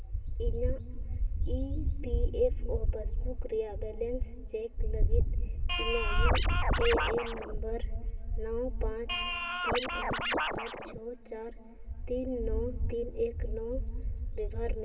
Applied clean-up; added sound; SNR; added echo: none; Scratching (performance technique); 3 dB; reverberation time 2.6 s.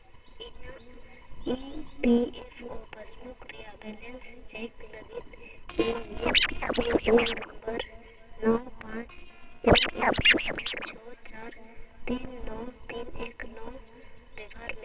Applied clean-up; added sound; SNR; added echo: neural separator model SepFormer WHAMR!.